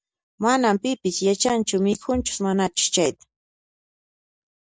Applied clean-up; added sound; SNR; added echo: none; none; none; none.